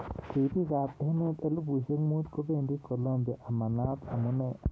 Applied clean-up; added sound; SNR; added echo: none; none; none; none.